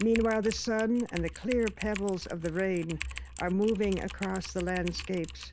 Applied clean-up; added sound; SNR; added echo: none; Typing; 11 dB; none.